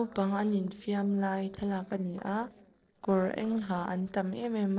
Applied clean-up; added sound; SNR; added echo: neural separator model SepFormer DNS4.